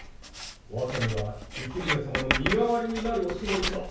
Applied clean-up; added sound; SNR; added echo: none; Writing; 3 dB; reverberation time 0.6 s.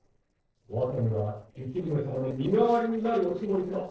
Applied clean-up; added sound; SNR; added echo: neural separator model SepFormer DNS4.